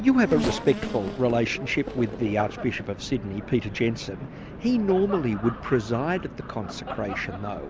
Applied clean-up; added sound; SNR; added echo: none; Race car, auto racing / Accelerating, revving, vroom; 12 dB; none.